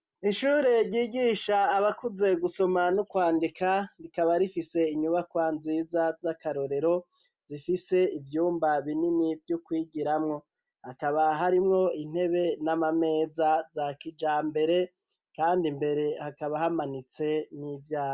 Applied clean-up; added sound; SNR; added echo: none; none; none; none.